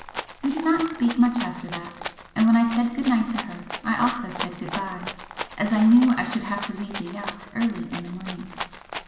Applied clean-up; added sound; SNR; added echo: none; Rattle (instrument); 12 dB; reverberation time 1.1 s.